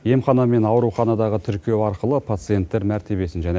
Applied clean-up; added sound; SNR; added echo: none; none; none; none.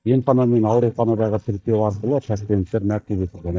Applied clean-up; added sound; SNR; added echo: neural mask model DeepFilterNet 3.